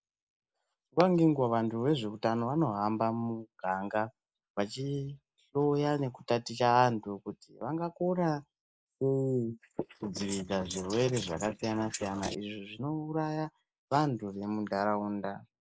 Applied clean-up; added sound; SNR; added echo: neural mask model Resemble Enhance denoiser.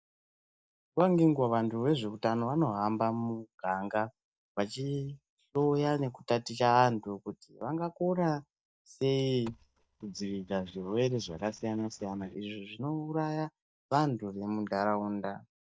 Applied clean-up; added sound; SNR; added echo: neural mask model DeepFilterNet 3.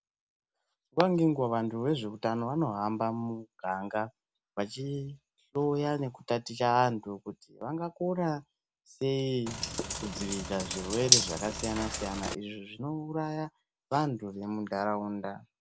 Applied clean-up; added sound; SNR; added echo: none; Bathtub (filling or washing); -1 dB; none.